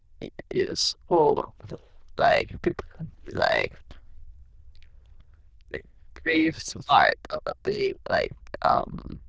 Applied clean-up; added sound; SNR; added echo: neural diffusion model UNIVERSE++.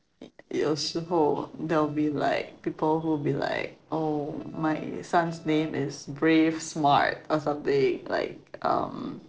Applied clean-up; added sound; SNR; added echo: neural separator model SepFormer DNS4.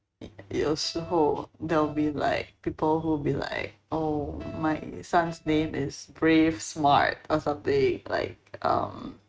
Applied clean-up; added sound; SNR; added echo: neural mask model RNNoise.